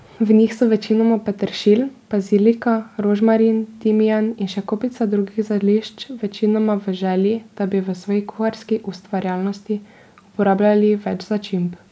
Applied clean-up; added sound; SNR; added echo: none; none; none; none.